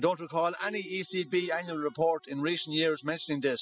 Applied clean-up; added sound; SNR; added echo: classical method spectral subtraction.